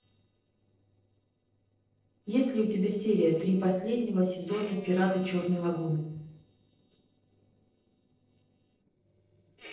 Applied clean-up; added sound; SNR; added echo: neural separator model SepFormer DNS4.